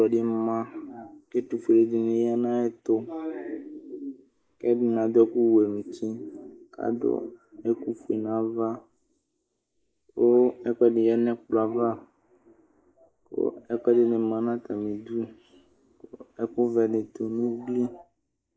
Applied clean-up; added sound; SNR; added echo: neural mask model Resemble Enhance denoiser.